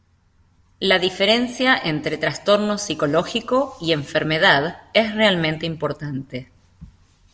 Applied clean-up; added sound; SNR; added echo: none; none; none; none.